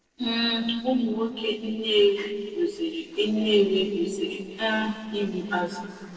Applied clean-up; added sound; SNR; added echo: neural separator model SepFormer DNS4.